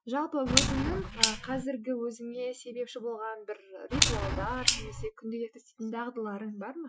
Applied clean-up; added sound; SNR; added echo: classical method Wiener filter.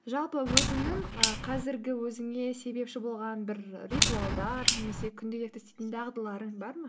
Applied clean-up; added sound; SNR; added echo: none; Clock; -3 dB; none.